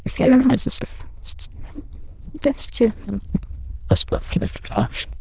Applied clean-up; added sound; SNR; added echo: neural diffusion model UNIVERSE++.